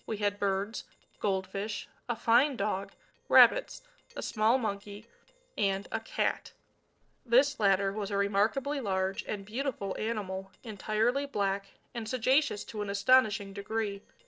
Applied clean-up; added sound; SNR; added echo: neural separator model SepFormer DNS4.